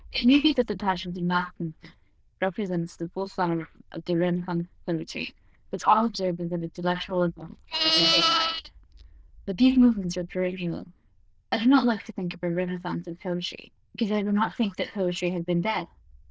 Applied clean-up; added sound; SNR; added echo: neural diffusion model UNIVERSE++.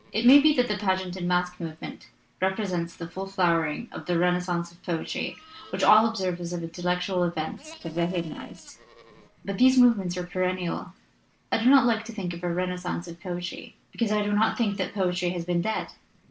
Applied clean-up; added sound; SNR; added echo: neural separator model SepFormer DNS4.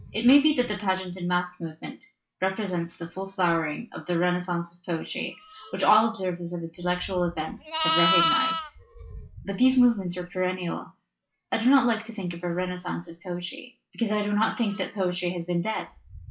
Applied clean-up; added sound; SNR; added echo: classical method log-MMSE.